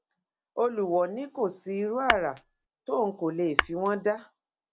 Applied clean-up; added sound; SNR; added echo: none; Tap / Glass; 1 dB; none.